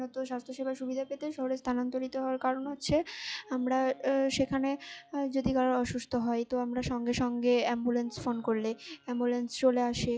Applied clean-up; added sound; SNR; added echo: classical method log-MMSE.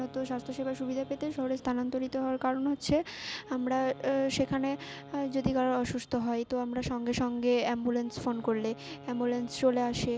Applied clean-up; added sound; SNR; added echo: none; Wind instrument, woodwind instrument; 20 dB; none.